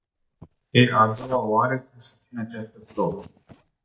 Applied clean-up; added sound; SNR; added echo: neural mask model DeepFilterNet 3.